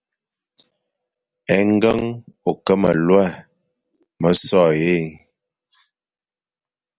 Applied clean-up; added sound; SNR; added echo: none; none; none; none.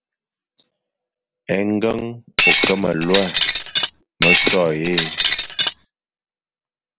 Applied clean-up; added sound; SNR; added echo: none; Shatter; -4 dB; none.